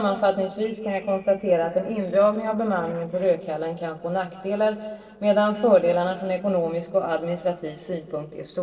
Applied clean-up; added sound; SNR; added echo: neural separator model SepFormer DNS4.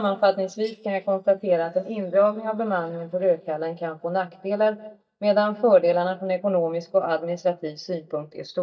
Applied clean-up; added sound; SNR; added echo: neural mask model DeepFilterNet 3.